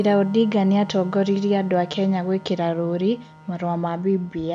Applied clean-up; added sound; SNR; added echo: none; Organ; 20 dB; none.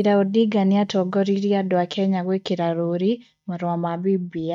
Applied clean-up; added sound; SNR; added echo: neural mask model DeepFilterNet 3.